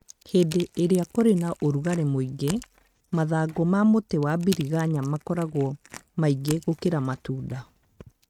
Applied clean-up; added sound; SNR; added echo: neural mask model RNNoise.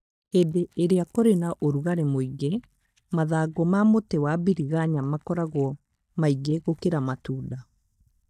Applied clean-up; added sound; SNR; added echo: neural mask model DeepFilterNet 3.